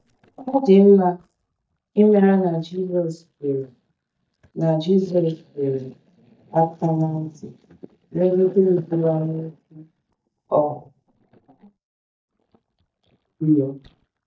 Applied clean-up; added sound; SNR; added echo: neural mask model DeepFilterNet 3.